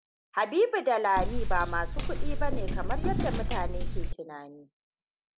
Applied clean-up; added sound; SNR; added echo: none; Walk, footsteps; -4 dB; none.